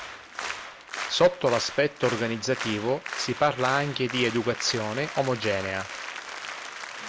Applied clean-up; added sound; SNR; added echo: none; Applause; 9 dB; none.